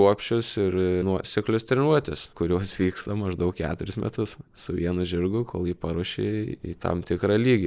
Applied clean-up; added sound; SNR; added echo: neural mask model Resemble Enhance denoiser.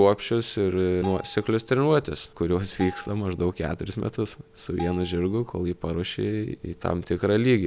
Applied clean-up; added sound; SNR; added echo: none; Bell; 19 dB; none.